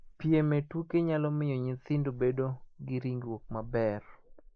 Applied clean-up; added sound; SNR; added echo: neural mask model Resemble Enhance denoiser.